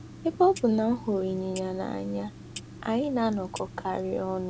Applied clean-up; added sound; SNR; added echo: none; Clock; 15 dB; none.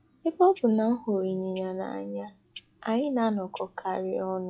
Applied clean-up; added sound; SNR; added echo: classical method log-MMSE.